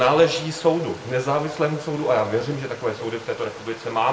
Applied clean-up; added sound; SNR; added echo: none; Stream; 18 dB; reverberation time 0.6 s.